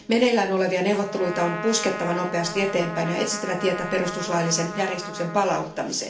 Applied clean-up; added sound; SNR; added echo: none; Trumpet; 11 dB; reverberation time 0.4 s.